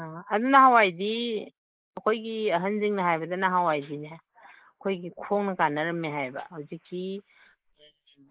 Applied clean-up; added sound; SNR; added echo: neural mask model Resemble Enhance denoiser.